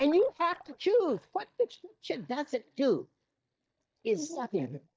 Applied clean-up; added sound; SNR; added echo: neural mask model DeepFilterNet 3.